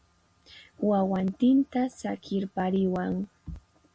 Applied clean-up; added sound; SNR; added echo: none; none; none; none.